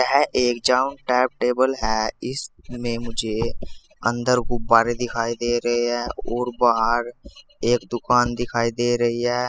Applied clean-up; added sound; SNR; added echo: classical method spectral subtraction.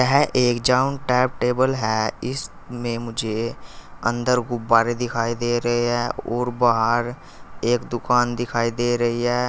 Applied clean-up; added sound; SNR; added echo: none; none; none; none.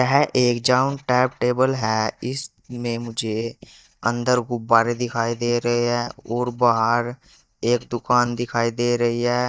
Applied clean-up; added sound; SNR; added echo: neural mask model DeepFilterNet 3.